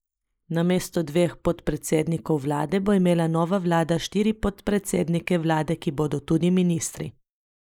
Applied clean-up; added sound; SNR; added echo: neural mask model Resemble Enhance denoiser.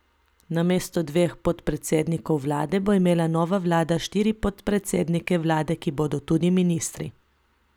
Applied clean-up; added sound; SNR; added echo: none; none; none; none.